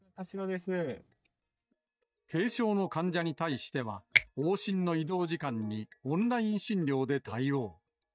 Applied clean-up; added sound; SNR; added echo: neural mask model DeepFilterNet 3.